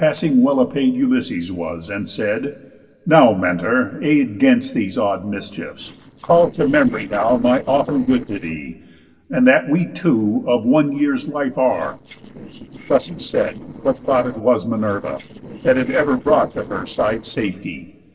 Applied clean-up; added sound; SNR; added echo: neural separator model SepFormer DNS4.